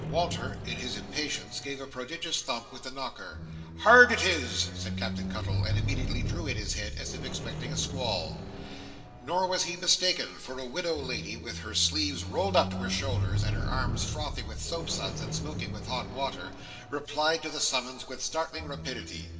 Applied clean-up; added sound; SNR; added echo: none; Squeak; 4 dB; reverberation time 1.6 s.